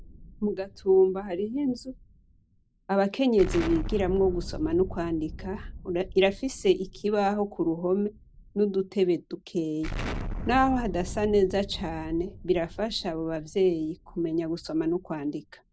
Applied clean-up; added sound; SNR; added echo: none; Explosion; 11 dB; none.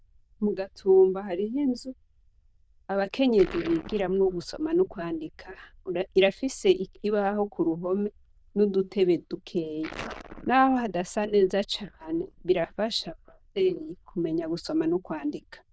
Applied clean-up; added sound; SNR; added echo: neural diffusion model UNIVERSE++.